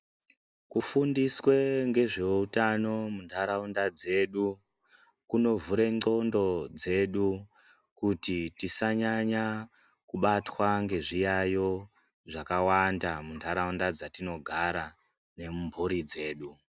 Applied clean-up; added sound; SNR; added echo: none; none; none; none.